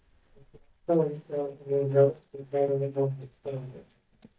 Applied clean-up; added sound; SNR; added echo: neural mask model DeepFilterNet 3.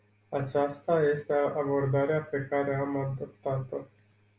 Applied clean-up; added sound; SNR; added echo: none; none; none; none.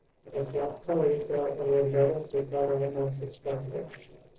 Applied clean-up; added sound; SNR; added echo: neural separator model SepFormer DNS4.